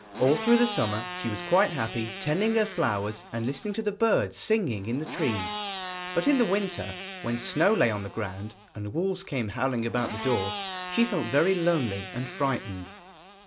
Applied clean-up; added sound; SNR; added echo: none; Motorcycle; 11 dB; none.